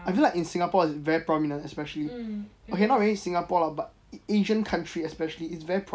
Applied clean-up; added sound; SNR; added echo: none; none; none; none.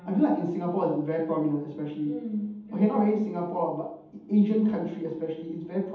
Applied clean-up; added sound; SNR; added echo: none; none; none; reverberation time 0.8 s.